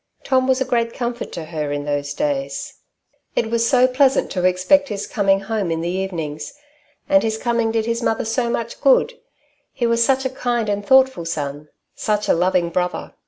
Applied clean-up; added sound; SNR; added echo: none; none; none; none.